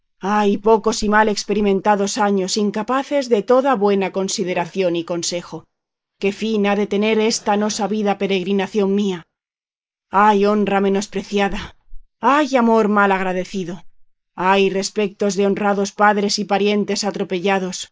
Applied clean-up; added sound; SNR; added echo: neural mask model Resemble Enhance denoiser.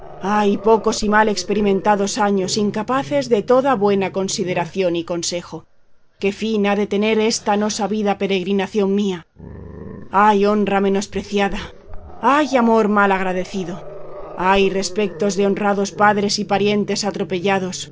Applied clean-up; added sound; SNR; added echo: none; Growling; 15 dB; none.